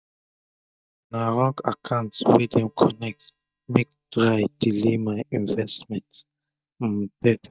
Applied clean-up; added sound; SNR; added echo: neural mask model DeepFilterNet 3.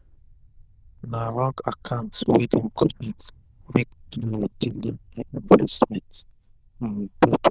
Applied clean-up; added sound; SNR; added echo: neural diffusion model UNIVERSE++.